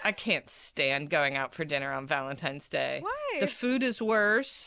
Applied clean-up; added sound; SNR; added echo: none; none; none; none.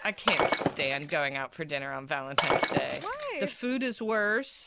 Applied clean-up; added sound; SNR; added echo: none; Shatter; -1 dB; none.